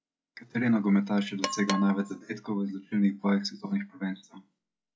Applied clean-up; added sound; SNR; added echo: classical method log-MMSE.